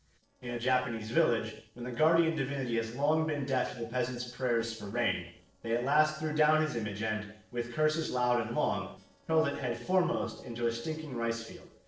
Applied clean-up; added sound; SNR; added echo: neural separator model SepFormer DNS4.